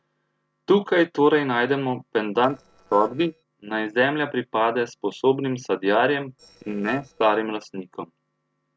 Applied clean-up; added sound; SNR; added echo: neural separator model SepFormer DNS4.